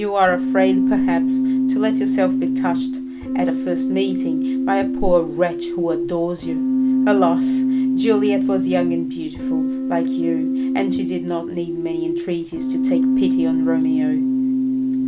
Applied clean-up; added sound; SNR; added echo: none; Keyboard (musical); -4 dB; none.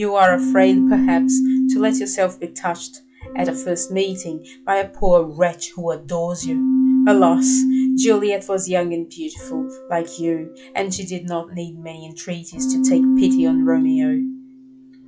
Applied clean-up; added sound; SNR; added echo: classical method log-MMSE.